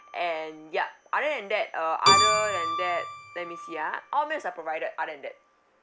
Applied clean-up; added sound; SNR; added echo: none; Keyboard (musical); 0 dB; none.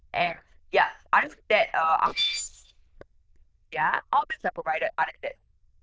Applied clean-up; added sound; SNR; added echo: neural diffusion model UNIVERSE++.